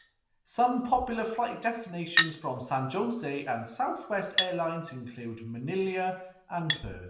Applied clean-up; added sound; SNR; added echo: none; Chink, clink; 5 dB; reverberation time 0.6 s.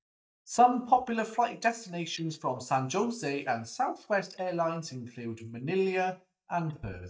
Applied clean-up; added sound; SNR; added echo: neural mask model DeepFilterNet 3.